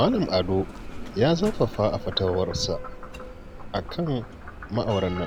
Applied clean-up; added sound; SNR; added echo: none; Frog + Bell; 10 dB; none.